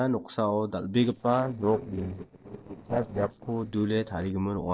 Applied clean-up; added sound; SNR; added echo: neural separator model SepFormer DNS4.